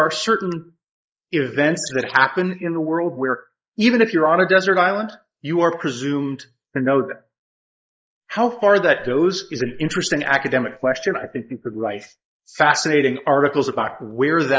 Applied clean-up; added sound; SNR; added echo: neural mask model Resemble Enhance denoiser.